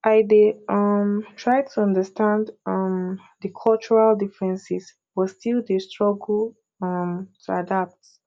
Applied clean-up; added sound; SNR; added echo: none; none; none; none.